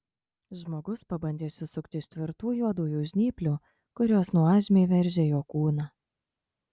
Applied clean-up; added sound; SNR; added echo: none; none; none; none.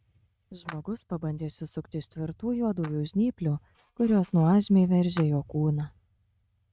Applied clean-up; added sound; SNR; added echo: neural mask model RNNoise.